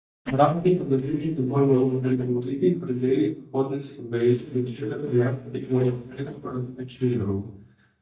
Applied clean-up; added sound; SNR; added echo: neural mask model DeepFilterNet 3.